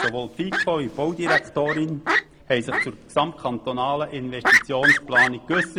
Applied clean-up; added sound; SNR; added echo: none; Fowl; -1 dB; none.